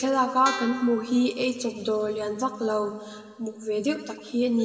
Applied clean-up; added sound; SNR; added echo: none; Guitar; 10 dB; reverberation time 2.2 s.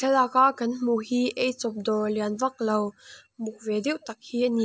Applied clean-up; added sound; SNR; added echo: none; none; none; none.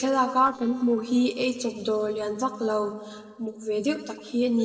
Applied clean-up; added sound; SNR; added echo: neural separator model SepFormer DNS4.